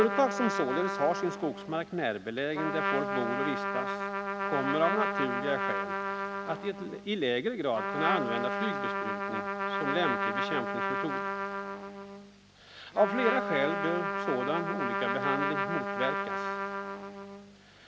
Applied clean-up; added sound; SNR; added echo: none; Trumpet; 0 dB; none.